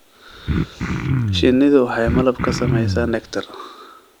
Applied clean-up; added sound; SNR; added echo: none; Cough; 2 dB; none.